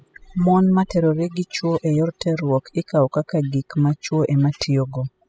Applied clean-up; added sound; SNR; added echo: classical method spectral subtraction.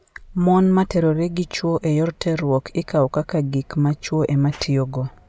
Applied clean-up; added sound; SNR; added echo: none; none; none; none.